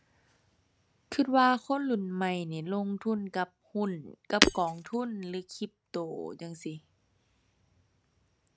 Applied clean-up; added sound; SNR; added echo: none; Shatter; -2 dB; none.